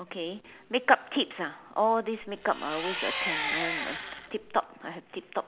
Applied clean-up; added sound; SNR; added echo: none; Engine; 3 dB; none.